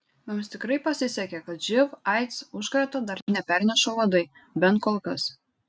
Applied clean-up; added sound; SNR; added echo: none; none; none; none.